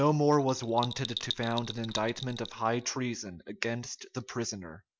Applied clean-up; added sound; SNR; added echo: none; Bell; 11 dB; none.